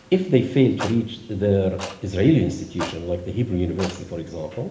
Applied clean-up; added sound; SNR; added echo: none; Clock; 16 dB; reverberation time 1.1 s.